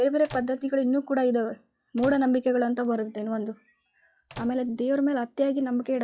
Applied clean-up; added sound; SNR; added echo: classical method log-MMSE.